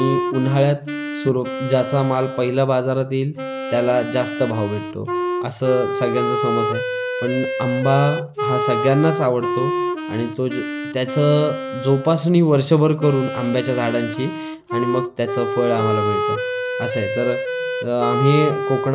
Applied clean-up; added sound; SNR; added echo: none; Wind instrument, woodwind instrument; 4 dB; none.